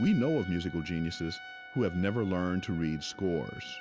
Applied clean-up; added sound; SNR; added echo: none; Trumpet; 16 dB; none.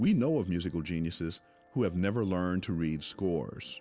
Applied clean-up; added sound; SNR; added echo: none; none; none; none.